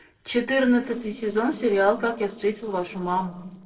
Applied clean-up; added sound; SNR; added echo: neural separator model SepFormer DNS4.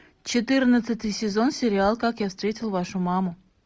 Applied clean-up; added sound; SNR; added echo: none; none; none; none.